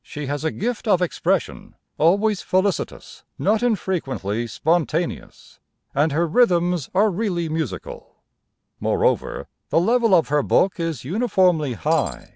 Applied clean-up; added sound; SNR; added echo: none; Shatter; 18 dB; none.